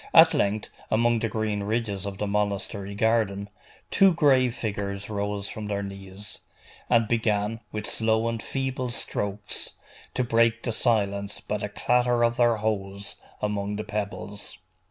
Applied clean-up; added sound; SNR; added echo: none; none; none; none.